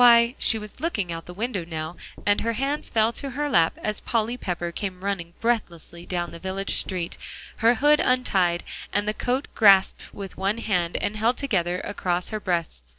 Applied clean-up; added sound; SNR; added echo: neural separator model SepFormer DNS4.